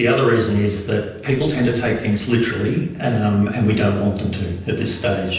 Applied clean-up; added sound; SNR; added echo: neural separator model SepFormer DNS4.